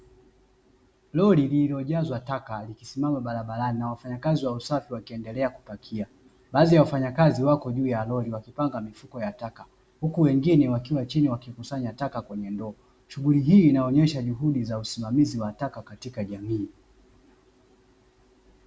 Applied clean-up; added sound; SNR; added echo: none; none; none; none.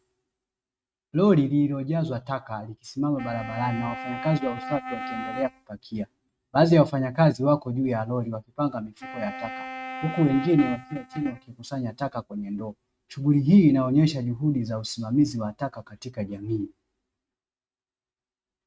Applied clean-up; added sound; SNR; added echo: neural mask model RNNoise.